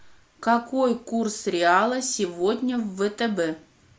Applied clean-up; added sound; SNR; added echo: none; none; none; none.